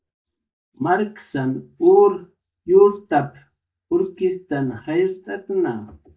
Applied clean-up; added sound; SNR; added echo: neural mask model DeepFilterNet 3.